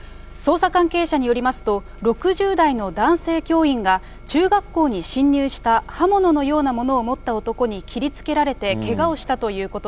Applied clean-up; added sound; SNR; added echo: none; none; none; none.